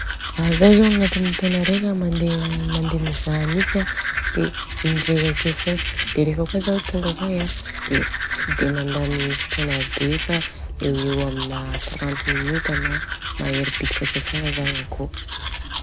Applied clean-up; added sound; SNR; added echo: none; Domestic sounds, home sounds; 5 dB; none.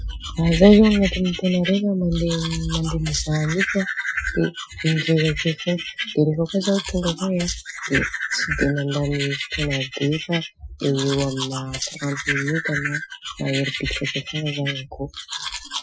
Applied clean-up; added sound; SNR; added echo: classical method Wiener filter.